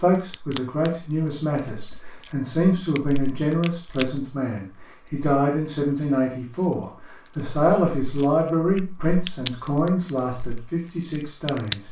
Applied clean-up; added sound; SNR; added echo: none; Crack; 18 dB; reverberation time 0.3 s.